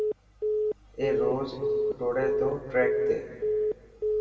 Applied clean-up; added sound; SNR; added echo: none; Telephone; -3 dB; reverberation time 2.1 s.